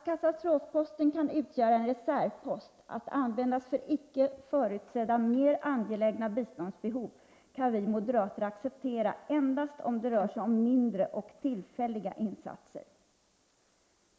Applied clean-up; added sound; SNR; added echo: neural mask model Resemble Enhance denoiser.